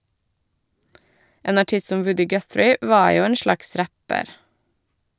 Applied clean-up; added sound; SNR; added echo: none; none; none; none.